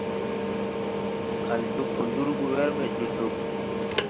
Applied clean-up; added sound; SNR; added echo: none; Mechanical fan; -3 dB; none.